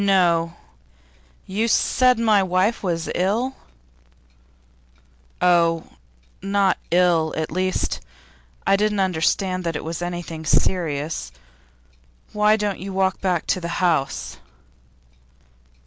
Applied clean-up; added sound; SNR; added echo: none; none; none; none.